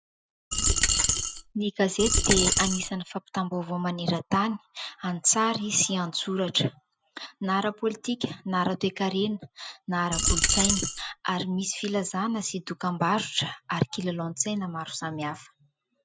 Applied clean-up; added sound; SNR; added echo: none; Coin (dropping); -4 dB; none.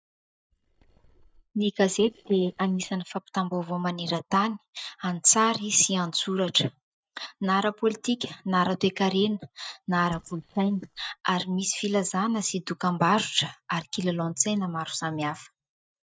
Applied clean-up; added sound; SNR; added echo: neural mask model DeepFilterNet 3.